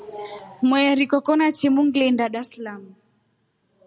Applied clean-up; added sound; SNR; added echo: none; none; none; none.